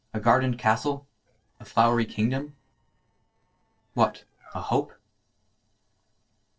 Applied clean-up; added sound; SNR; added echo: neural separator model SepFormer DNS4.